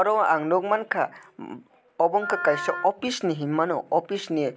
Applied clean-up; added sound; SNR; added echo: none; Wind instrument, woodwind instrument; 10 dB; none.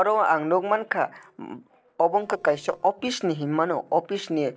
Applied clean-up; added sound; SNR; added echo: neural separator model SepFormer DNS4.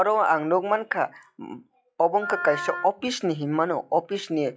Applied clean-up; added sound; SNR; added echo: classical method log-MMSE.